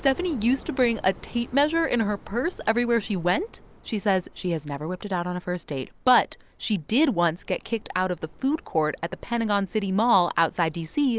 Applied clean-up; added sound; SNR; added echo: none; none; none; none.